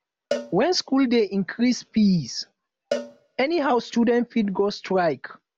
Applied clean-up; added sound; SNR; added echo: none; Cowbell; 14 dB; none.